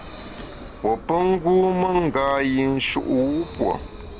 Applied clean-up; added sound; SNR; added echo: none; Vehicle; 15 dB; none.